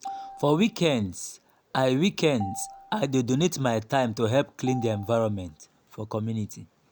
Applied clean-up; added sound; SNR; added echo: none; Marimba, xylophone; 18 dB; none.